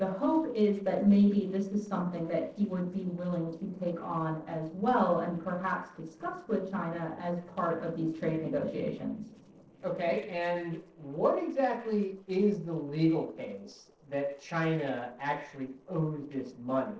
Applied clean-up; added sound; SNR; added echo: neural separator model SepFormer DNS4.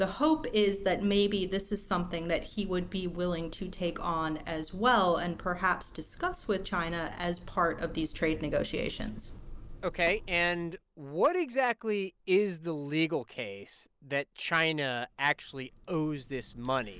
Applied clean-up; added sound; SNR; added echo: none; none; none; none.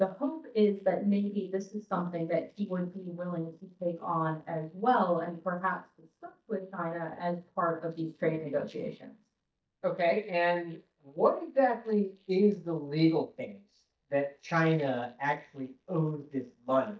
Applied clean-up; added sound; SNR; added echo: neural mask model DeepFilterNet 3.